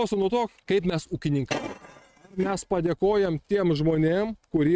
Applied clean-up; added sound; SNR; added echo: neural mask model RNNoise.